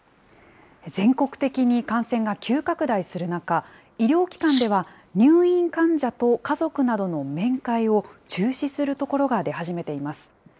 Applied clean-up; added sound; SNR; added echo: neural mask model Resemble Enhance denoiser.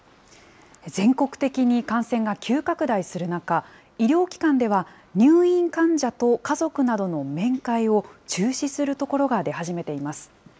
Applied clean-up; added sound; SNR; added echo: none; none; none; none.